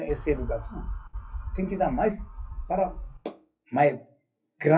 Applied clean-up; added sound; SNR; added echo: classical method WPE with log-MMSE.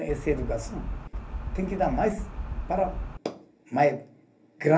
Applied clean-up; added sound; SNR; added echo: none; Wind; 5 dB; reverberation time 0.3 s.